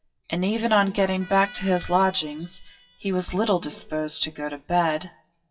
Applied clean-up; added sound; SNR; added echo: classical method WPE with log-MMSE.